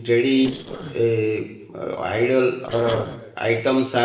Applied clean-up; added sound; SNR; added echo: neural separator model SepFormer DNS4.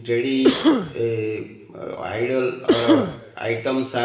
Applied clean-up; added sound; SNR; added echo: none; Cough; -2 dB; reverberation time 0.8 s.